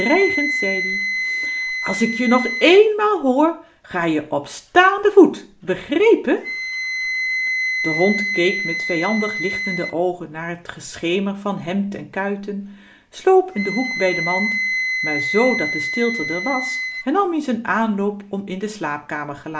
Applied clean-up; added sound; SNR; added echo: none; Wind instrument, woodwind instrument; 6 dB; none.